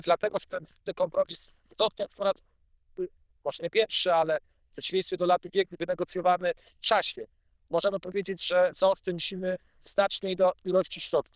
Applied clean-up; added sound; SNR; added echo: neural diffusion model UNIVERSE++.